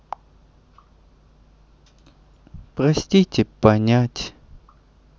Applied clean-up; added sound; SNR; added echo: none; none; none; none.